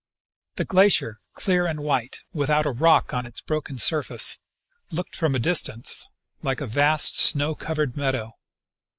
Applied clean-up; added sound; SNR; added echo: neural mask model Resemble Enhance denoiser.